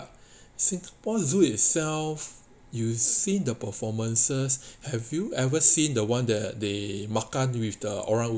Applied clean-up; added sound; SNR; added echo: none; none; none; none.